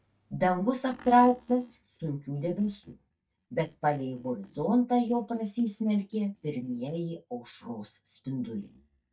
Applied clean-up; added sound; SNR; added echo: neural mask model DeepFilterNet 3.